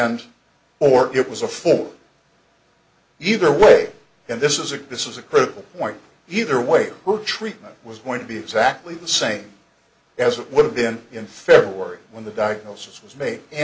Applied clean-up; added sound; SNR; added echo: none; none; none; none.